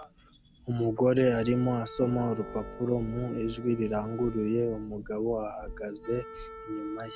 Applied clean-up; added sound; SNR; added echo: none; Harp + Wind instrument, woodwind instrument; 14 dB; none.